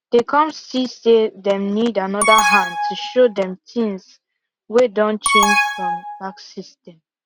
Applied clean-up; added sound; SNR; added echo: none; Alarm; -2 dB; none.